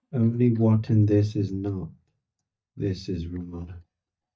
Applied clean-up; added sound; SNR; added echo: neural mask model DeepFilterNet 3.